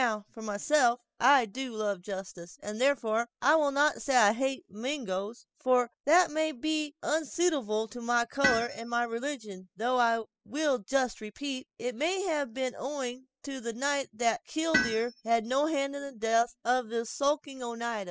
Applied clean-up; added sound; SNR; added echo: classical method spectral subtraction.